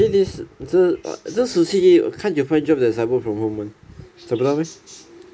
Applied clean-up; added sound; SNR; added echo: none; none; none; none.